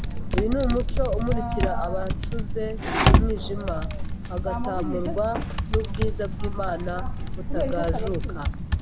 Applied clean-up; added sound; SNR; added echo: none; Typing; -5 dB; none.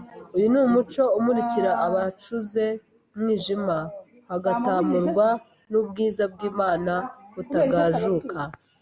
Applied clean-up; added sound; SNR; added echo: none; none; none; none.